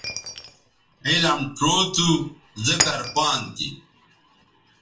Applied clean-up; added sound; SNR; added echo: none; Shatter; 9 dB; reverberation time 0.3 s.